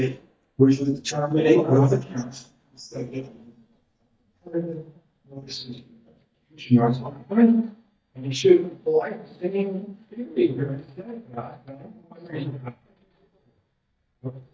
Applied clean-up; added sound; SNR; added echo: neural mask model DeepFilterNet 3.